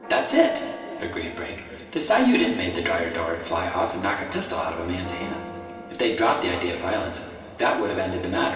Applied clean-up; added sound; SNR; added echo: none; Church bell; 17 dB; reverberation time 2.4 s.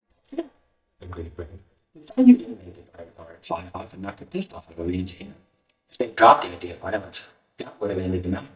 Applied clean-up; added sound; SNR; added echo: neural mask model DeepFilterNet 3.